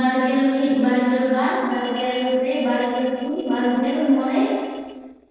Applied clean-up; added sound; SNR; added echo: neural separator model SepFormer DNS4.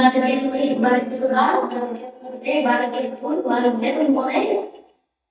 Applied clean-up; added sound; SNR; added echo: neural mask model DeepFilterNet 3.